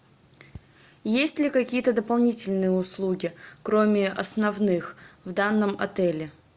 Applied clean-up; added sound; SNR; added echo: none; none; none; none.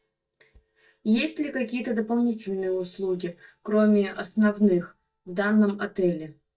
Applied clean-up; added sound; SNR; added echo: neural mask model DeepFilterNet 3.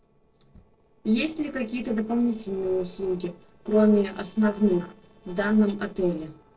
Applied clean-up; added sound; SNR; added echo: neural separator model SepFormer DNS4.